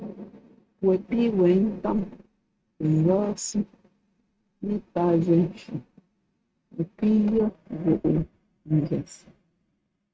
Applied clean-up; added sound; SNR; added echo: neural mask model RNNoise.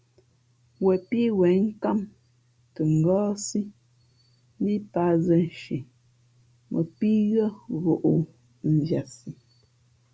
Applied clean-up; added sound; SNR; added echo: none; none; none; none.